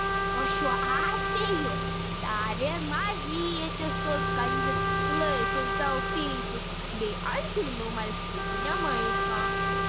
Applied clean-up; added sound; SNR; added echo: none; Trumpet + Engine / Car; -5 dB; none.